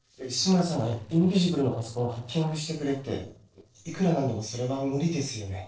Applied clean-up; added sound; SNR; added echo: neural separator model SepFormer DNS4.